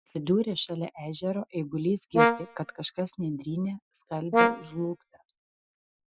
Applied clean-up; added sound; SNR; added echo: classical method Wiener filter.